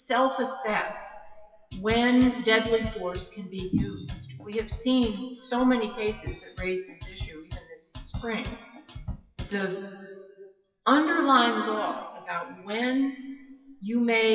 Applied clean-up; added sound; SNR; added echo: classical method WPE with log-MMSE.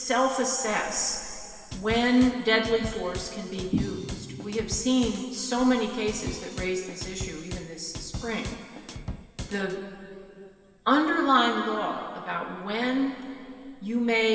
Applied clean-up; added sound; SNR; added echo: none; Drum / Drum kit; 11 dB; reverberation time 2.7 s.